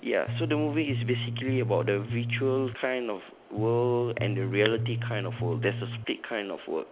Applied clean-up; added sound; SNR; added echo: none; Bass guitar; 3 dB; none.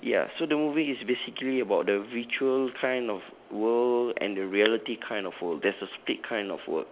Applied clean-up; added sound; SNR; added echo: none; none; none; none.